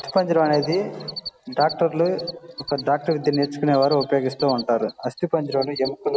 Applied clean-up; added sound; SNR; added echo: none; Cricket; 15 dB; none.